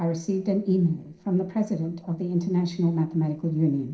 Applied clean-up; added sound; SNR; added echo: neural separator model SepFormer DNS4.